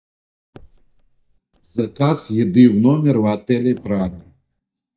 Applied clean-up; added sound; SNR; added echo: neural mask model DeepFilterNet 3.